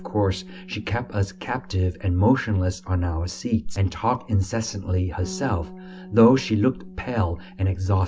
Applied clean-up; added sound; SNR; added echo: none; Bass guitar; 19 dB; none.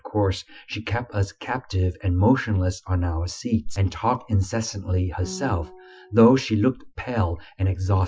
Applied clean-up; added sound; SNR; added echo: classical method Wiener filter.